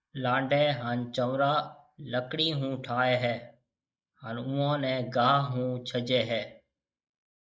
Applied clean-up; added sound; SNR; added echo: neural mask model Resemble Enhance denoiser.